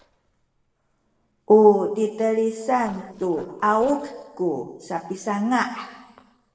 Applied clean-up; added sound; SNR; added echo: neural separator model SepFormer DNS4.